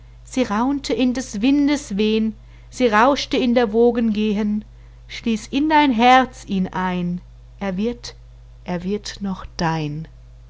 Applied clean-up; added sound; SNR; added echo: none; none; none; none.